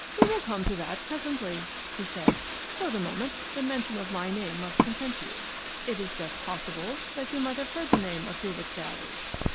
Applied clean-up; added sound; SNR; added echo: none; Wood + Bathtub (filling or washing); -3 dB; none.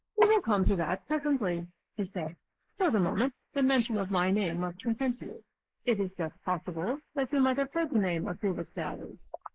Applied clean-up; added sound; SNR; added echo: neural mask model Resemble Enhance denoiser.